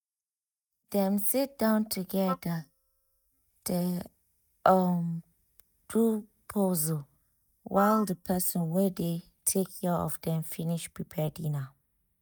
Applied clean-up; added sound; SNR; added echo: neural mask model DeepFilterNet 3.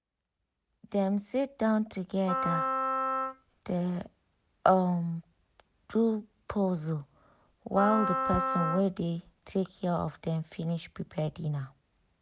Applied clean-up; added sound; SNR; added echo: none; Wind instrument, woodwind instrument; 2 dB; none.